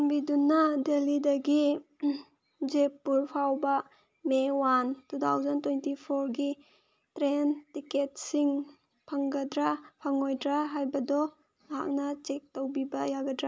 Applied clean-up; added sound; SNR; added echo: none; none; none; none.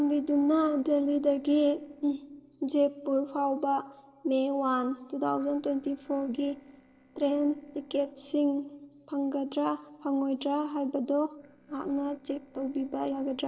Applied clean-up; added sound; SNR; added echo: neural separator model SepFormer DNS4.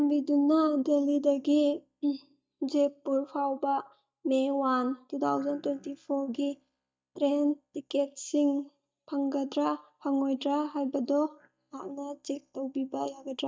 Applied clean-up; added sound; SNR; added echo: neural mask model DeepFilterNet 3.